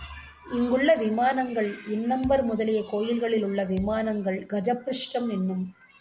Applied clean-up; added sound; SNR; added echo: none; Thump, thud; 19 dB; none.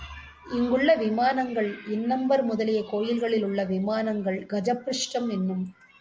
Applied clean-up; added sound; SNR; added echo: none; none; none; none.